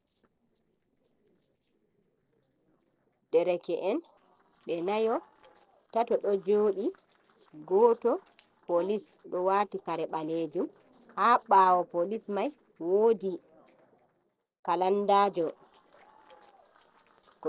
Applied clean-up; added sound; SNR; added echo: neural separator model SepFormer DNS4.